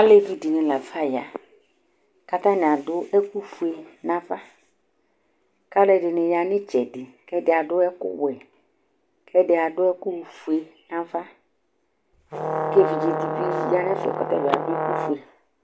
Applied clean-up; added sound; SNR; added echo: none; Brass instrument; 3 dB; none.